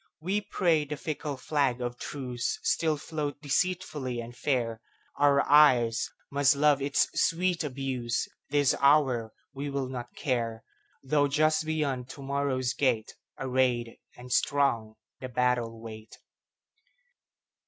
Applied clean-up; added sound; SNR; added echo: none; none; none; none.